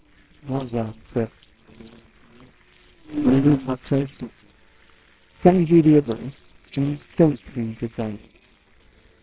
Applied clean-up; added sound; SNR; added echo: neural separator model SepFormer WHAMR!.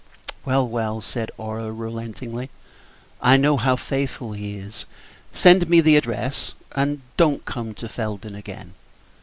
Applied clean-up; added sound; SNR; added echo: none; none; none; none.